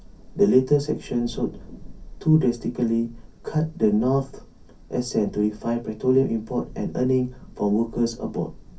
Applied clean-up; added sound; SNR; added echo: none; Thunder / Rain; 18 dB; reverberation time 0.3 s.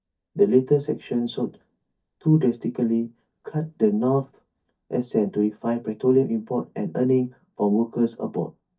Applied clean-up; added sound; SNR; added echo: neural mask model DeepFilterNet 3.